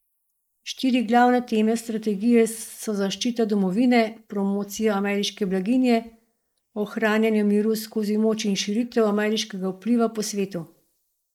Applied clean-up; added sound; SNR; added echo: neural mask model Resemble Enhance denoiser.